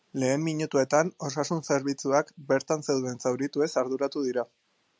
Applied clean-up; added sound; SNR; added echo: none; none; none; none.